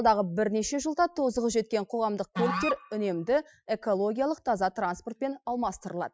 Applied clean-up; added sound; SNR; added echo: classical method Wiener filter.